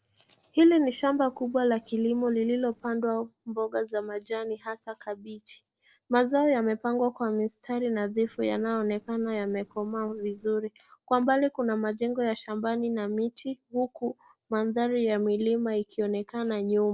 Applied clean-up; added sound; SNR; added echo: neural separator model SepFormer DNS4.